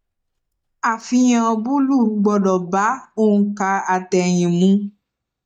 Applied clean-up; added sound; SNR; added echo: neural mask model DeepFilterNet 3.